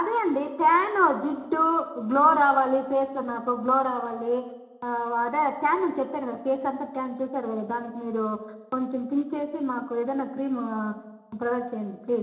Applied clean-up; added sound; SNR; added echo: none; none; none; reverberation time 0.8 s.